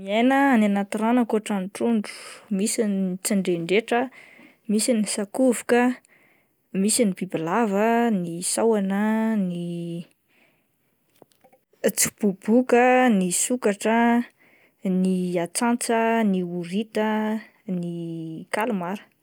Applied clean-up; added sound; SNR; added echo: none; none; none; none.